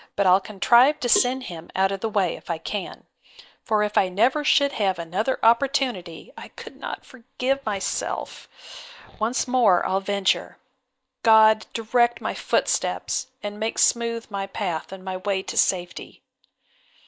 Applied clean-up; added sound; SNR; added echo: neural mask model DeepFilterNet 3.